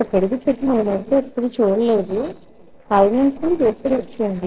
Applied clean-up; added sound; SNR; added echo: neural separator model SepFormer DNS4.